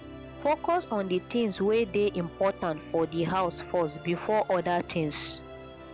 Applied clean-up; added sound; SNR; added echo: none; Musical instrument; 15 dB; none.